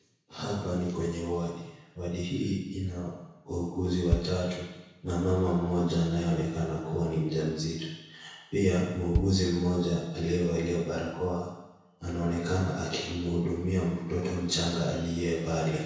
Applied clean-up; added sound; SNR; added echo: none; Bass drum; 8 dB; reverberation time 1.0 s.